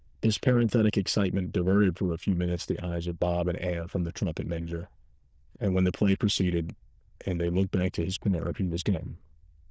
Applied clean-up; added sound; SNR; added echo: neural diffusion model UNIVERSE++.